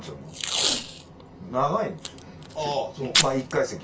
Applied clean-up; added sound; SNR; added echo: none; Packing tape, duct tape; 1 dB; reverberation time 0.2 s.